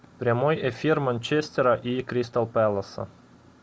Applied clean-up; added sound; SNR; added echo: none; none; none; none.